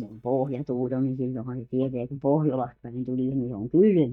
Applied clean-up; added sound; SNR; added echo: neural mask model DeepFilterNet 3.